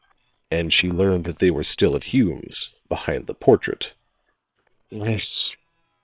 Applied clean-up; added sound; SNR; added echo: neural separator model SepFormer WHAM!.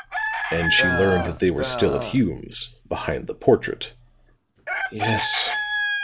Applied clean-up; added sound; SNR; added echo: none; Burping, eructation + Chicken, rooster; 3 dB; none.